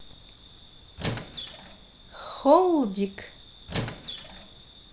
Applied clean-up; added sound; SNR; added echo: none; Squeak; 6 dB; none.